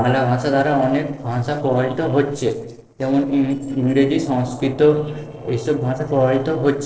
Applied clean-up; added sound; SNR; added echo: neural separator model SepFormer DNS4.